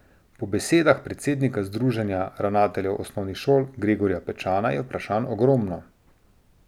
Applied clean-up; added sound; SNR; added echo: none; none; none; none.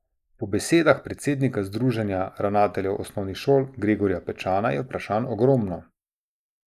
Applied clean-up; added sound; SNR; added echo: neural mask model Resemble Enhance denoiser.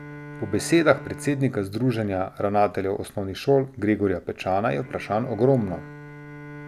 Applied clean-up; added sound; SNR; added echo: none; Bowed string instrument; 18 dB; none.